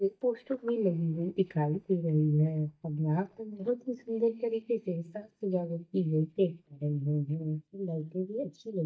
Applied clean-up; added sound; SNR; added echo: neural mask model DeepFilterNet 3.